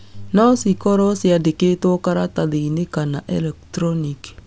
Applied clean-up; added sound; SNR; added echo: none; none; none; none.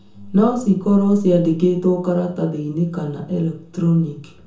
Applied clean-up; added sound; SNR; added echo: none; none; none; reverberation time 0.6 s.